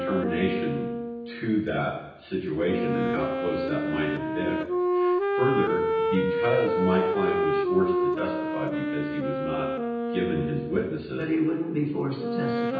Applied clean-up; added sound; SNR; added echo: none; Wind instrument, woodwind instrument; -1 dB; reverberation time 0.9 s.